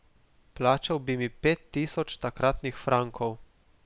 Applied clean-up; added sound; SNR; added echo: none; none; none; none.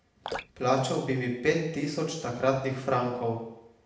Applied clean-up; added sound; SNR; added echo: none; Drip; 15 dB; reverberation time 0.8 s.